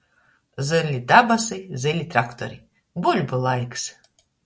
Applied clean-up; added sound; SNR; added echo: none; none; none; none.